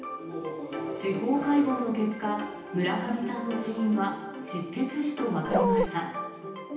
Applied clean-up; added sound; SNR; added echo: none; Bark; -4 dB; reverberation time 0.9 s.